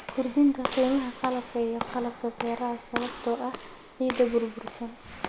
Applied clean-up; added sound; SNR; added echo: none; Walk, footsteps / Slam; 15 dB; none.